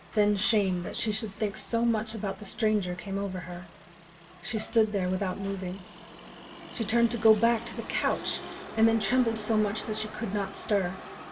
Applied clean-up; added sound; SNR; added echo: none; Motor vehicle (road); 15 dB; reverberation time 0.7 s.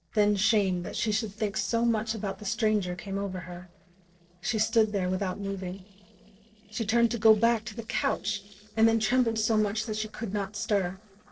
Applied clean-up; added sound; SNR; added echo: neural separator model SepFormer DNS4.